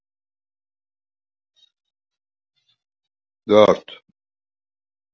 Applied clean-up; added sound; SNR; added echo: none; none; none; none.